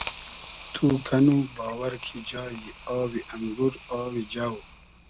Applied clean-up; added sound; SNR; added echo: none; Hiss; 13 dB; none.